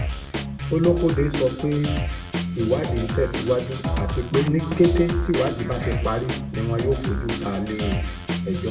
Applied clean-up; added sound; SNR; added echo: none; Drum kit; 3 dB; reverberation time 0.6 s.